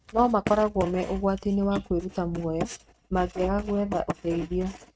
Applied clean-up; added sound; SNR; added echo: neural mask model RNNoise.